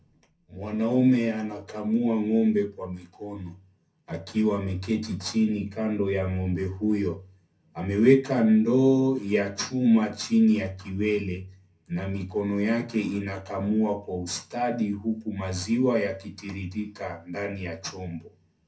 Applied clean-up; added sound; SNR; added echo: none; none; none; reverberation time 0.3 s.